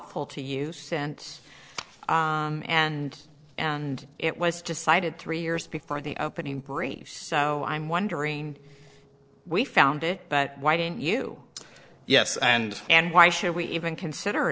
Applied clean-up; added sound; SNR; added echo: neural separator model SepFormer DNS4.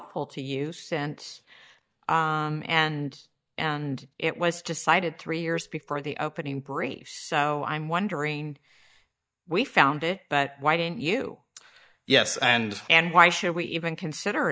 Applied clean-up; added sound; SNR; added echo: neural mask model DeepFilterNet 3.